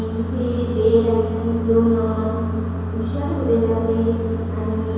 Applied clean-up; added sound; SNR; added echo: none; none; none; reverberation time 2.2 s.